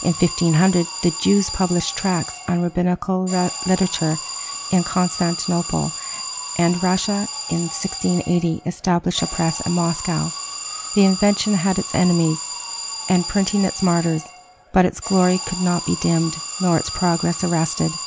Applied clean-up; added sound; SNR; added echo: none; Alarm; 9 dB; none.